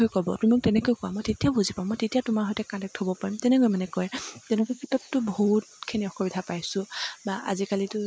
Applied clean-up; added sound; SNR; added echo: neural mask model Resemble Enhance denoiser.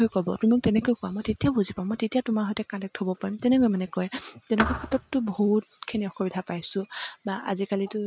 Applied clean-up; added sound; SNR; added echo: neural mask model RNNoise.